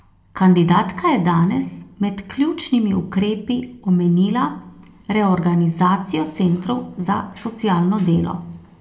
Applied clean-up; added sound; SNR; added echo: none; none; none; reverberation time 0.5 s.